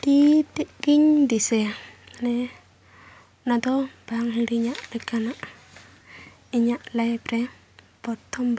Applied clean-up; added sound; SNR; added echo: none; none; none; none.